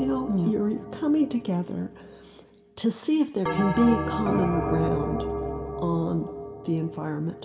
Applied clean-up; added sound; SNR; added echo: none; Bell; 5 dB; reverberation time 2.5 s.